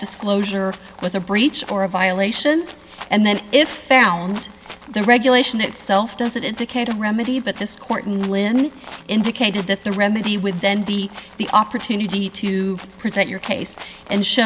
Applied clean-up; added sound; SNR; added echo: none; Rattle (instrument); 19 dB; none.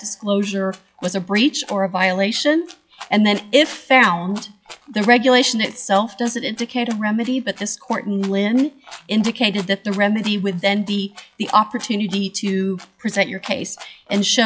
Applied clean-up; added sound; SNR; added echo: classical method log-MMSE.